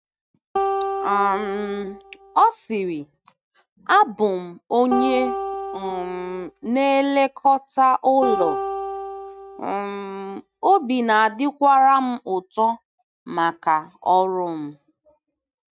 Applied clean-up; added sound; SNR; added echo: neural mask model RNNoise.